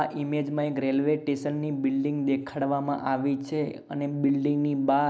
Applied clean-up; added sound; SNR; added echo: none; none; none; none.